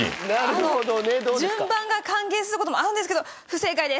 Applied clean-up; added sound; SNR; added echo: none; none; none; none.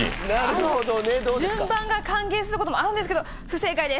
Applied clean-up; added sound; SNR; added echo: none; Thunder; 12 dB; none.